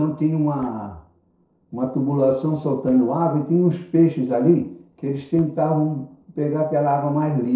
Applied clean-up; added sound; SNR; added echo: neural separator model SepFormer DNS4.